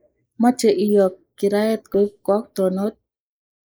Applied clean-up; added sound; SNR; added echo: neural mask model Resemble Enhance denoiser.